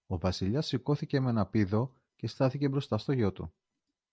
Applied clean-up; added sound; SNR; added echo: none; none; none; none.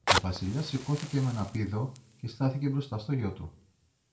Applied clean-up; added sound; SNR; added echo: none; Fire; 5 dB; reverberation time 0.3 s.